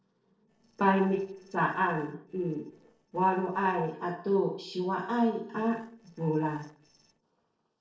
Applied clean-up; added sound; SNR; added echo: neural separator model SepFormer DNS4.